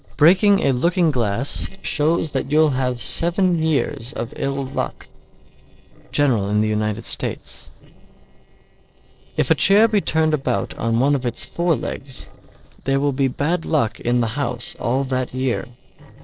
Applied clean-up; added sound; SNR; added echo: neural separator model SepFormer DNS4.